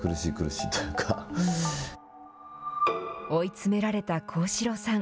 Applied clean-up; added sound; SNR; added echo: none; Bowed string instrument; 19 dB; none.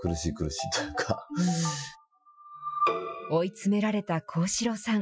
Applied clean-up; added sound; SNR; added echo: classical method Wiener filter.